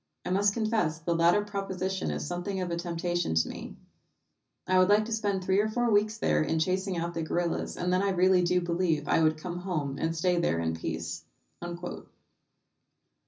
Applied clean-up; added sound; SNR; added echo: none; none; none; reverberation time 0.4 s.